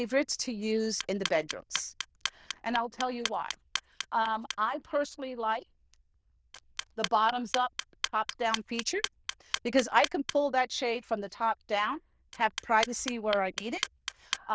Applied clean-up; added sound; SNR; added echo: neural diffusion model UNIVERSE++.